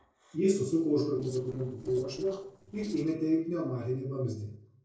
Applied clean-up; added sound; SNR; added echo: neural separator model SepFormer DNS4.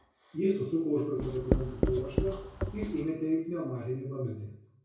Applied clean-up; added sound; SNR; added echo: none; Writing; 0 dB; reverberation time 0.6 s.